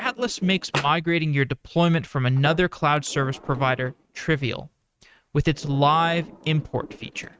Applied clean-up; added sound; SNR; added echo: neural mask model RNNoise.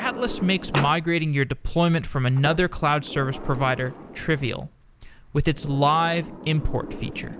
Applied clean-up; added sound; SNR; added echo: none; Sliding door; 13 dB; none.